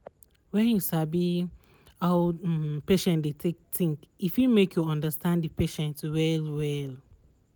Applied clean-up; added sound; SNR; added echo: none; none; none; none.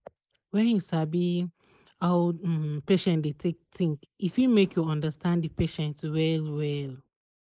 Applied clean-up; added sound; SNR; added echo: neural mask model Resemble Enhance denoiser.